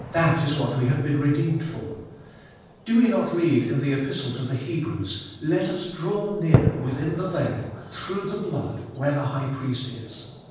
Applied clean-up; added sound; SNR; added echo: none; Fireworks; 9 dB; reverberation time 1.2 s.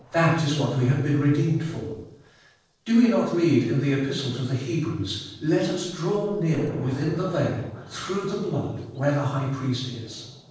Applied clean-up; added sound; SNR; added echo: neural separator model SepFormer DNS4.